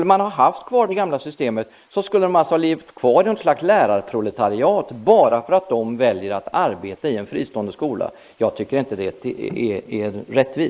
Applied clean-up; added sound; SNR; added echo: neural mask model Resemble Enhance denoiser.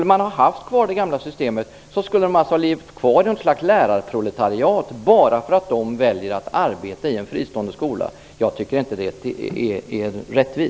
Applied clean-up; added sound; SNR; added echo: none; none; none; none.